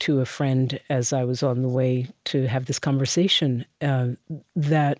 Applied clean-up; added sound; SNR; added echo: none; none; none; none.